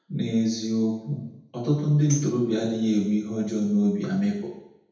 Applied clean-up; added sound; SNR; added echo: none; Tambourine; 16 dB; reverberation time 0.8 s.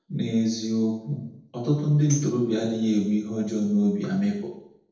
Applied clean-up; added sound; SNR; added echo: neural separator model SepFormer DNS4.